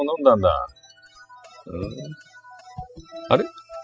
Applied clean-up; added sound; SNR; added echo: classical method spectral subtraction.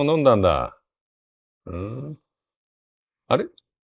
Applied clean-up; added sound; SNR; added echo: neural mask model Resemble Enhance denoiser.